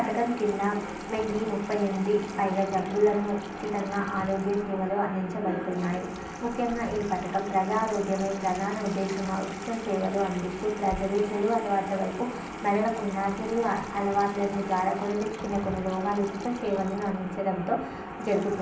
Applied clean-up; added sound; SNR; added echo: none; Sink (filling or washing) / Water tap, faucet; 17 dB; reverberation time 0.6 s.